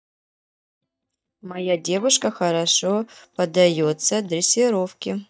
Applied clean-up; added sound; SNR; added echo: neural mask model DeepFilterNet 3.